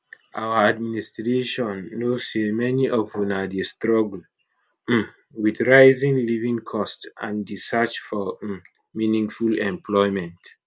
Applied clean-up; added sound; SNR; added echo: none; none; none; none.